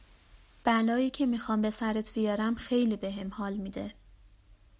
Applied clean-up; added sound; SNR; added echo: none; none; none; none.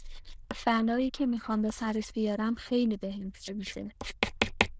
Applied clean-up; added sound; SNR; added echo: neural diffusion model UNIVERSE++.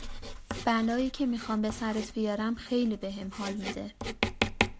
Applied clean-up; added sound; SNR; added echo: none; Writing; 5 dB; none.